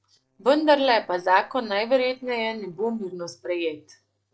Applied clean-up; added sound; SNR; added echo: neural separator model SepFormer DNS4.